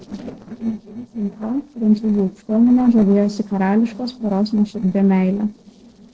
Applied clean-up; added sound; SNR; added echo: neural separator model SepFormer DNS4.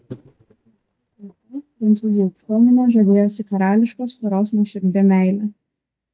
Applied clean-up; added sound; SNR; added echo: neural mask model DeepFilterNet 3.